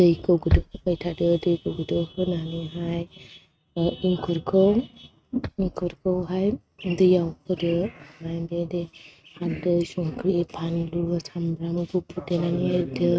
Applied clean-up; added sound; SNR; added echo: neural mask model RNNoise.